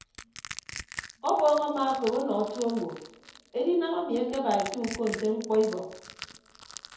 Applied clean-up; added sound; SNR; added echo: none; Crushing; 15 dB; reverberation time 2.1 s.